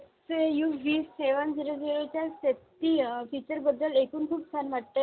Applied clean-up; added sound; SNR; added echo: none; none; none; none.